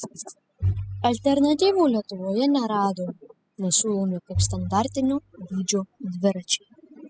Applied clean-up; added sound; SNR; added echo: classical method spectral subtraction.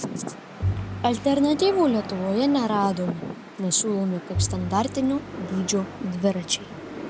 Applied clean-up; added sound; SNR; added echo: none; Bowed string instrument + Rain; 8 dB; none.